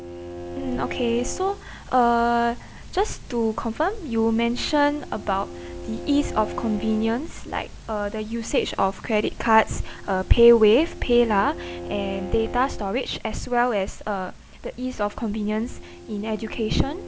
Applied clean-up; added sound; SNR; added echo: none; Bowed string instrument; 15 dB; none.